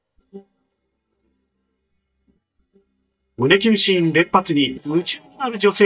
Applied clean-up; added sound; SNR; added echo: neural mask model DeepFilterNet 3.